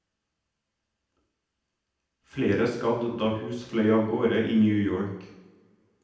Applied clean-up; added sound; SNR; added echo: none; none; none; reverberation time 0.9 s.